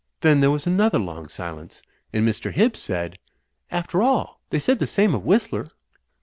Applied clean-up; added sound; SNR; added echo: none; none; none; none.